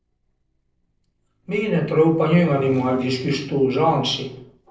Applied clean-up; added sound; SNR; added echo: neural separator model SepFormer DNS4.